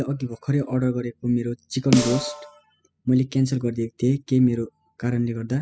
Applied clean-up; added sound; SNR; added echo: classical method spectral subtraction.